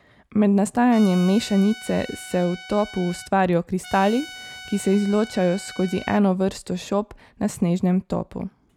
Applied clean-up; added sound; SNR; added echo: none; Trumpet; 18 dB; none.